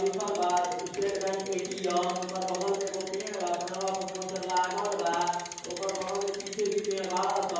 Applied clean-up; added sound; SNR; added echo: none; Bicycle; 11 dB; reverberation time 1.3 s.